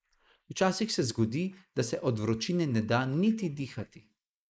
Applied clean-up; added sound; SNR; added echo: neural mask model Resemble Enhance denoiser.